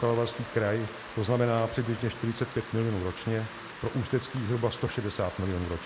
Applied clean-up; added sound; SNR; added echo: none; Rain; 14 dB; none.